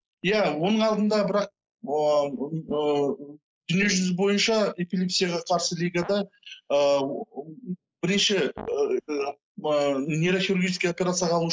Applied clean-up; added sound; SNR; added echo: neural mask model Resemble Enhance denoiser.